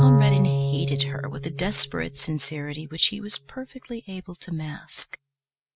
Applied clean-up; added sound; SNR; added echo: neural mask model RNNoise.